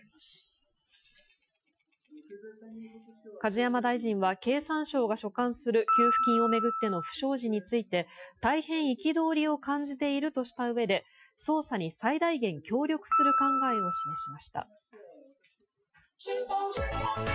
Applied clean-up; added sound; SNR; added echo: classical method Wiener filter.